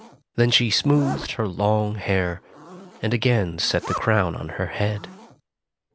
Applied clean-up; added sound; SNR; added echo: none; Zipper (clothing); 16 dB; none.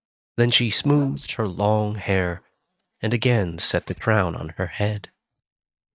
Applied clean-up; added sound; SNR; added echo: neural mask model DeepFilterNet 3.